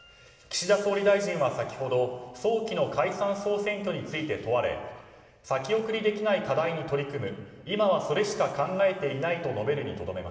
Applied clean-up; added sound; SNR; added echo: none; none; none; reverberation time 2.1 s.